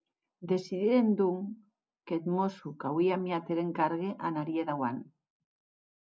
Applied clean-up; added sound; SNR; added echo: none; none; none; none.